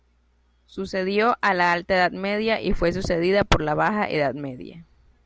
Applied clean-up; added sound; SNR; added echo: none; none; none; none.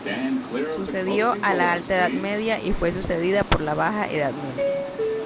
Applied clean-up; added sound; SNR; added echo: none; Subway, metro, underground; 4 dB; none.